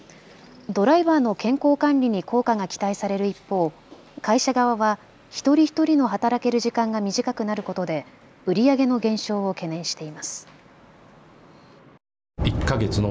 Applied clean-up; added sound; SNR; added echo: none; none; none; none.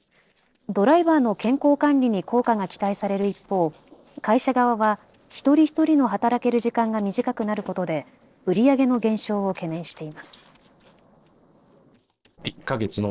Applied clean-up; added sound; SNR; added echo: neural separator model SepFormer DNS4.